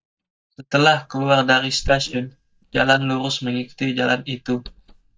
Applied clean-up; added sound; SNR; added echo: neural mask model DeepFilterNet 3.